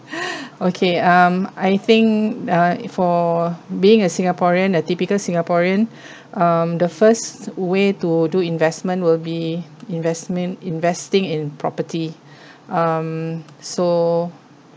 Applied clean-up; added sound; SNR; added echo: none; none; none; none.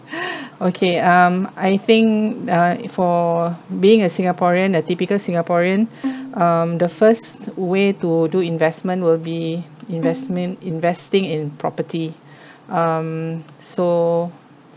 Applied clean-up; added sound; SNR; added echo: none; Bowed string instrument; 14 dB; none.